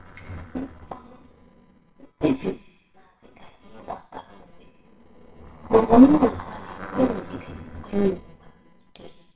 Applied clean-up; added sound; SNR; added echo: neural separator model SepFormer WHAMR!.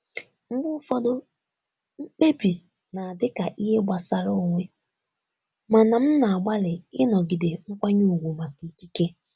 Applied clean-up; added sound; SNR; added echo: none; none; none; none.